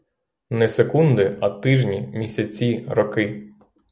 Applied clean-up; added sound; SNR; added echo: none; none; none; none.